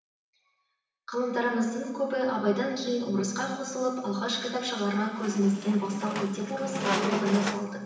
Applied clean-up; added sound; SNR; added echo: none; Squeak; 4 dB; reverberation time 1.2 s.